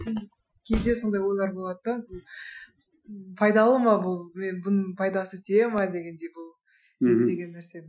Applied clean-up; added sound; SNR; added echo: classical method Wiener filter.